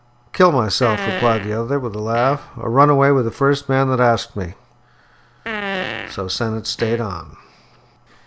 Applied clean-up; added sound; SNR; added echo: none; Fart; 9 dB; none.